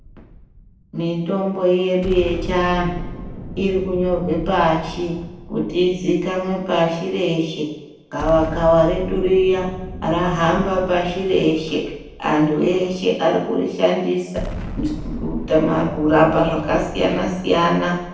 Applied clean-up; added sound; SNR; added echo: none; Explosion; 13 dB; reverberation time 0.9 s.